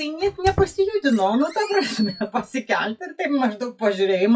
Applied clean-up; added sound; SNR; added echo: classical method WPE with log-MMSE.